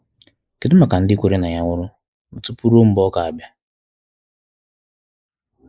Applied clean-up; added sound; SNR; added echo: neural mask model Resemble Enhance denoiser.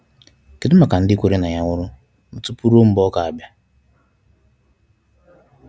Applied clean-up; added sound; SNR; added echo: none; none; none; none.